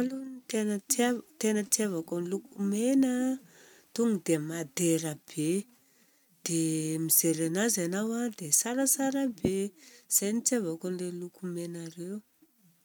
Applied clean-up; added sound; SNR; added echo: none; none; none; none.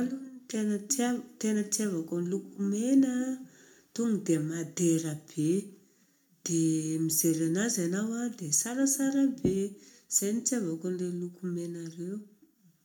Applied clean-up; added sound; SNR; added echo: none; none; none; reverberation time 0.3 s.